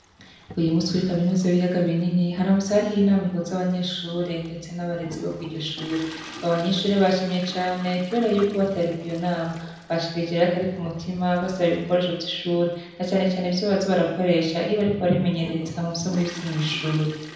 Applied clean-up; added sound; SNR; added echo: none; Toilet flush; 19 dB; reverberation time 0.9 s.